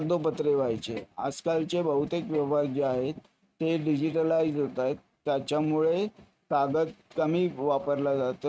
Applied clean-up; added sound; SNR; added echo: neural mask model RNNoise.